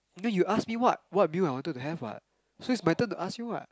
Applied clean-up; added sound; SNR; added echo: none; none; none; none.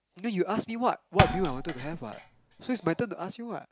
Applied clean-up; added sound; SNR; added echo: none; Thump, thud; 2 dB; none.